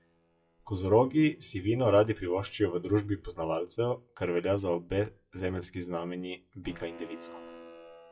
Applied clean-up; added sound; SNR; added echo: classical method WPE with log-MMSE.